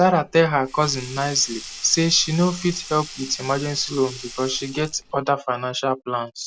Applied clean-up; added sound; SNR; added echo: none; Sink (filling or washing); 16 dB; none.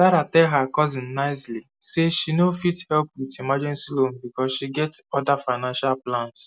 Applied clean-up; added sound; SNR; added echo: none; none; none; none.